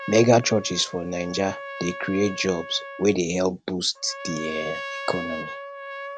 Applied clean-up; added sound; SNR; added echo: none; Trumpet; 11 dB; none.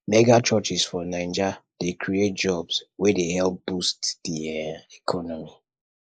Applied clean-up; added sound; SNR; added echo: neural mask model Resemble Enhance denoiser.